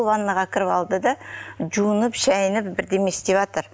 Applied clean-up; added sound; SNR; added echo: none; none; none; none.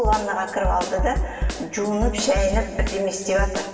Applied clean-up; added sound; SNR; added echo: none; Snare drum; 2 dB; reverberation time 2.3 s.